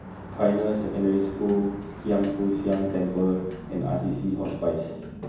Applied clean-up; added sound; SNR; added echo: none; Sliding door; 16 dB; reverberation time 1.2 s.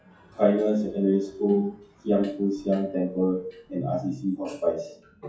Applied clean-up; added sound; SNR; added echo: classical method WPE with log-MMSE.